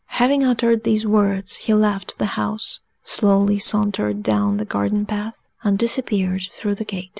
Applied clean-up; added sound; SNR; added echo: none; none; none; none.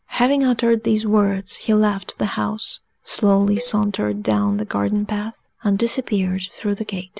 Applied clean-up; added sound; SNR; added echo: none; Cowbell; 20 dB; none.